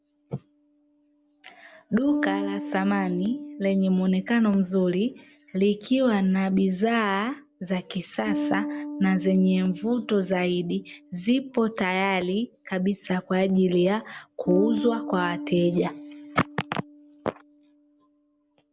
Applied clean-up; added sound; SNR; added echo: none; Bass guitar; 11 dB; none.